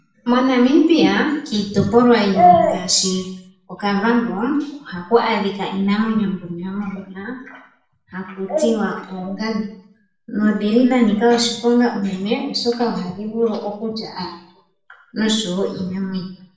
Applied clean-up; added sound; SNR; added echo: none; none; none; reverberation time 0.6 s.